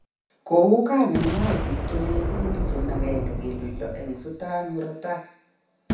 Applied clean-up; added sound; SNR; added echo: none; Boom; 3 dB; reverberation time 0.7 s.